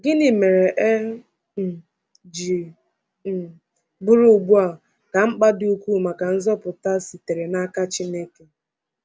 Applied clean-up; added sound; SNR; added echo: none; none; none; none.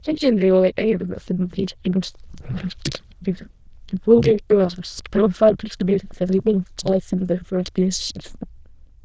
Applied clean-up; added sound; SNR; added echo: neural diffusion model UNIVERSE++.